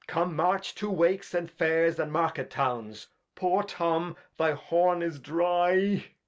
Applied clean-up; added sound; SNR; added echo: none; none; none; none.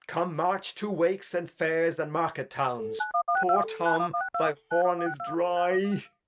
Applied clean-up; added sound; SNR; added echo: neural mask model RNNoise.